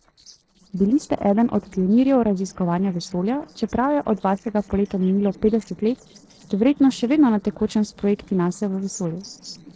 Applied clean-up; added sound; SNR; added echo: neural separator model SepFormer DNS4.